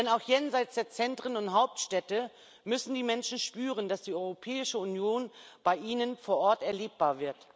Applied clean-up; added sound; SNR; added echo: none; none; none; none.